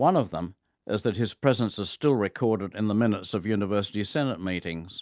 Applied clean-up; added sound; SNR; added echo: none; none; none; none.